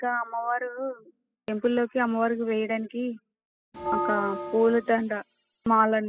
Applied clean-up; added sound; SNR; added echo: classical method spectral subtraction.